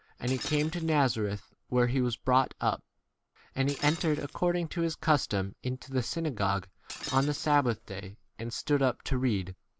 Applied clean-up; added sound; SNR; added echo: none; Shatter; 17 dB; none.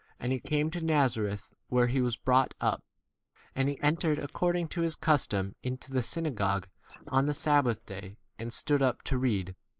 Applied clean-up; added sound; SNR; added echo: neural mask model Resemble Enhance denoiser.